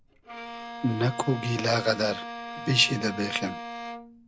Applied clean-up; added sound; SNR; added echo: none; Bowed string instrument; 10 dB; none.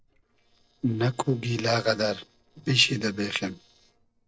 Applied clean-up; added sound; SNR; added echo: neural separator model SepFormer DNS4.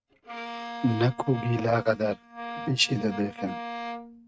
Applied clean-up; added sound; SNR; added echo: neural mask model RNNoise.